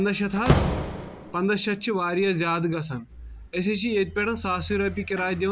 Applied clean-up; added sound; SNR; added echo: none; Slam; 6 dB; none.